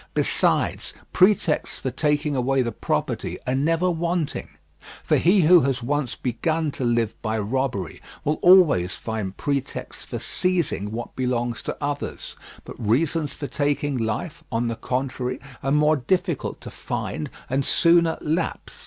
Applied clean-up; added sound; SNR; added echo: none; none; none; none.